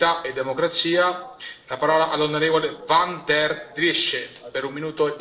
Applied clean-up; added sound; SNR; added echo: neural separator model SepFormer DNS4.